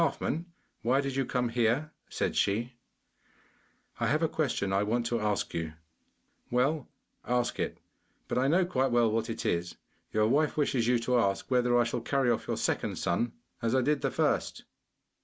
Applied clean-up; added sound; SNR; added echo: none; none; none; none.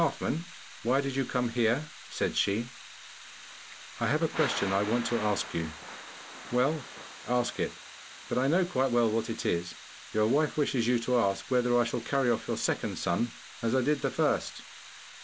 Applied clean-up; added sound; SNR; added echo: none; Thunder / Rain; 14 dB; none.